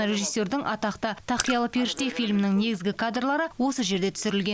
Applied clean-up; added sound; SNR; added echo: none; Raindrop / Splash, splatter; 12 dB; none.